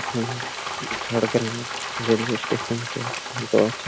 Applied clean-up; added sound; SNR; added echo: none; Frying (food); 5 dB; none.